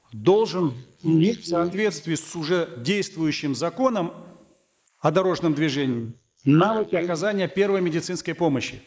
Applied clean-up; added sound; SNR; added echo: neural mask model Resemble Enhance denoiser.